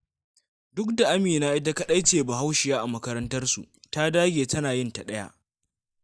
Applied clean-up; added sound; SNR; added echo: neural mask model DeepFilterNet 3.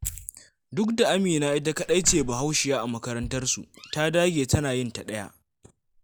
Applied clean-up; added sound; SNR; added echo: none; Slam + Bass drum; 17 dB; none.